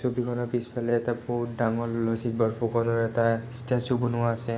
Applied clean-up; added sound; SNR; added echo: none; none; none; none.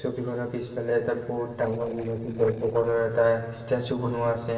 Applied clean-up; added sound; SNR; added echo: neural separator model SepFormer DNS4.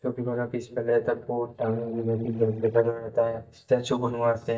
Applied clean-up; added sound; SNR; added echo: neural mask model DeepFilterNet 3.